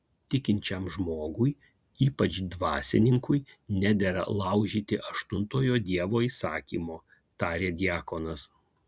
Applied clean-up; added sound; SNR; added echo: none; none; none; none.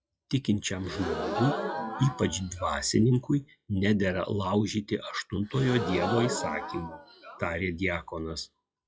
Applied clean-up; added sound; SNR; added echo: classical method log-MMSE.